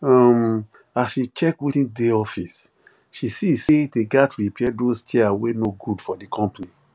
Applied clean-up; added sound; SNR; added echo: none; none; none; none.